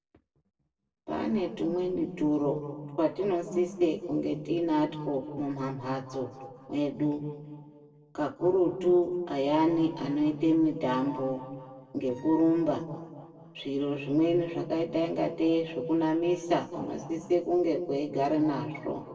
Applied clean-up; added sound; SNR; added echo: neural separator model SepFormer DNS4.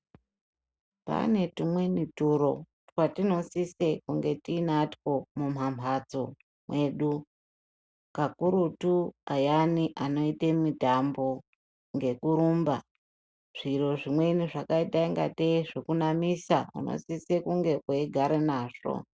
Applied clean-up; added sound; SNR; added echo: none; none; none; none.